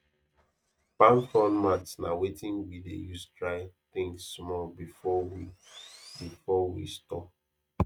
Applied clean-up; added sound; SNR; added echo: neural mask model RNNoise.